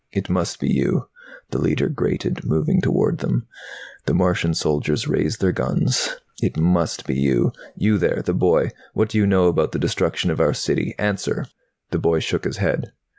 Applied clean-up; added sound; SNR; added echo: none; none; none; none.